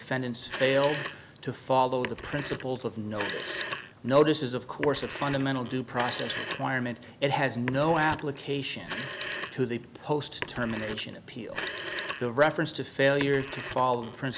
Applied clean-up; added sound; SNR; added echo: none; Telephone; 10 dB; none.